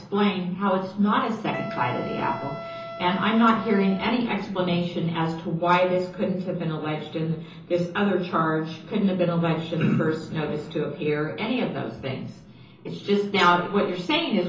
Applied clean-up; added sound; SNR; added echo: none; Wind instrument, woodwind instrument; 12 dB; reverberation time 0.6 s.